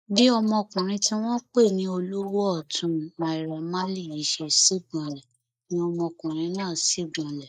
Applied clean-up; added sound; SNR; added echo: neural mask model Resemble Enhance denoiser.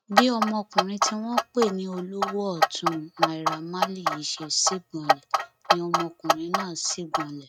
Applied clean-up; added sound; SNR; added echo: neural mask model RNNoise.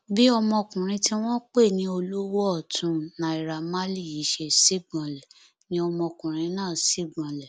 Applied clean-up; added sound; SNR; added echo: none; none; none; none.